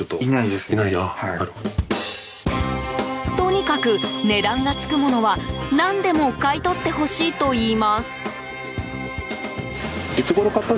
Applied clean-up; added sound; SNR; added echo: none; none; none; none.